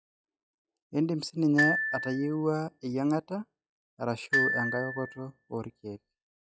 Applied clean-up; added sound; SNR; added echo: classical method log-MMSE.